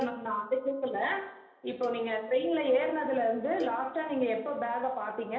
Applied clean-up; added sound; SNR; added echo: none; Cowbell; 16 dB; reverberation time 0.8 s.